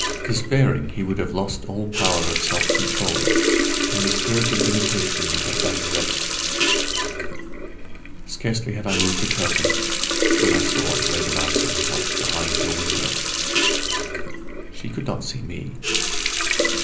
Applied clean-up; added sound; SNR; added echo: none; Water tap, faucet; -5 dB; reverberation time 0.5 s.